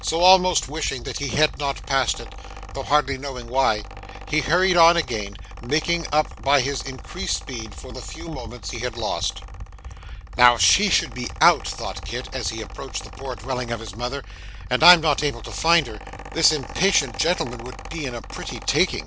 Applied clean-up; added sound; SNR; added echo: none; Mechanical fan; 12 dB; none.